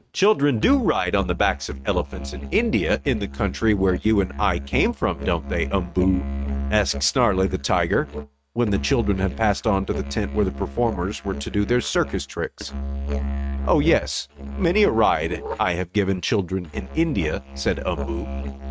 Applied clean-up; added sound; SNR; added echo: neural mask model RNNoise.